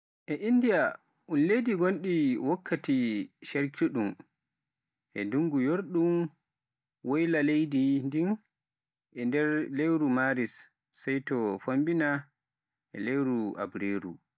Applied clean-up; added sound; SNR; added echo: none; none; none; none.